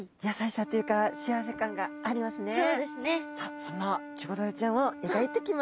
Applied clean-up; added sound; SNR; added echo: none; Wind instrument, woodwind instrument; 12 dB; none.